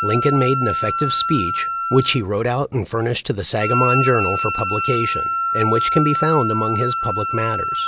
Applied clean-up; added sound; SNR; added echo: none; Wind instrument, woodwind instrument; 2 dB; none.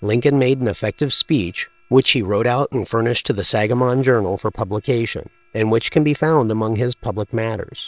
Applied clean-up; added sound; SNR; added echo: neural separator model SepFormer WHAM!.